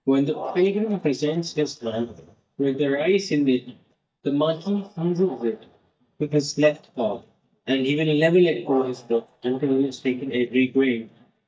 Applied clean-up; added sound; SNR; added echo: neural mask model DeepFilterNet 3.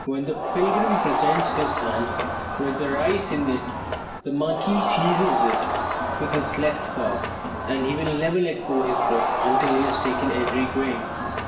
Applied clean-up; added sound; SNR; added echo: none; Crowd; 0 dB; reverberation time 1.0 s.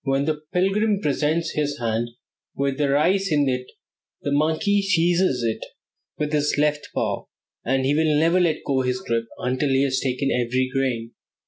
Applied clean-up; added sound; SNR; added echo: none; none; none; none.